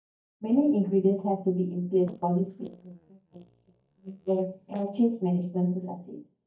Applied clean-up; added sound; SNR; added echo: neural mask model DeepFilterNet 3.